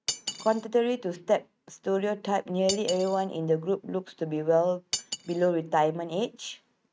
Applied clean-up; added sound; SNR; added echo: neural mask model RNNoise.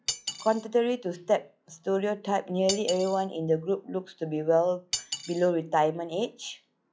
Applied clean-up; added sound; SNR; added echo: classical method log-MMSE.